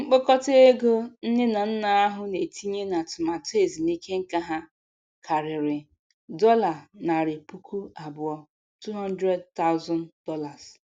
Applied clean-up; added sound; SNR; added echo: none; none; none; none.